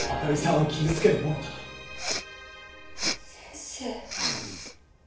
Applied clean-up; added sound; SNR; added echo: none; Respiratory sounds; 7 dB; reverberation time 0.4 s.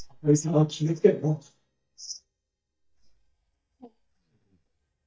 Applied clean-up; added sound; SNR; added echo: neural mask model DeepFilterNet 3.